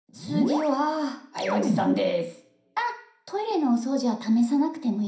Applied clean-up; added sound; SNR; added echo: none; none; none; reverberation time 0.5 s.